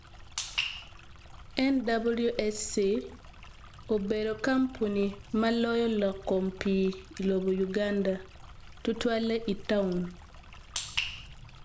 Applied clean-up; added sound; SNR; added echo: none; Stream; 16 dB; none.